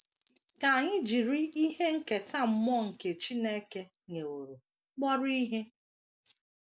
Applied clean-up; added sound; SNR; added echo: none; Chime; 1 dB; none.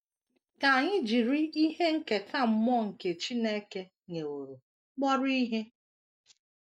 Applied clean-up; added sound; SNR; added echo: neural mask model DeepFilterNet 3.